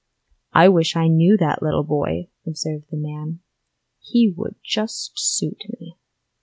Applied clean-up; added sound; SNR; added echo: none; none; none; none.